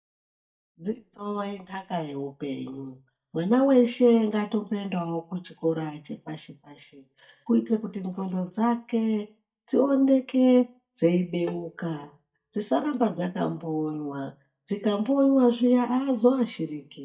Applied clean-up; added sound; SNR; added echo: neural mask model DeepFilterNet 3.